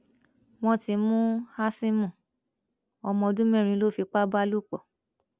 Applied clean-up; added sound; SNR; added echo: none; none; none; none.